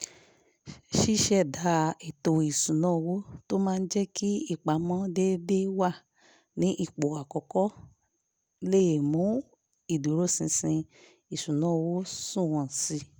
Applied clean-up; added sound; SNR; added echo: none; none; none; none.